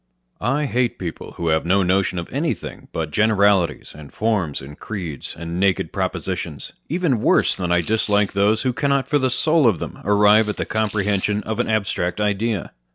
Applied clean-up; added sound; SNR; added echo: none; Rattle / Rattle (instrument); 14 dB; none.